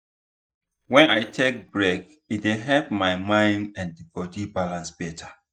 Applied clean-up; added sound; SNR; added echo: neural mask model DeepFilterNet 3.